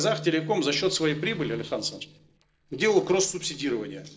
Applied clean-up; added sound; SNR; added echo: neural separator model SepFormer DNS4.